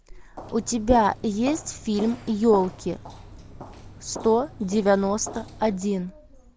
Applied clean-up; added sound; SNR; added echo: none; Walk, footsteps; 16 dB; none.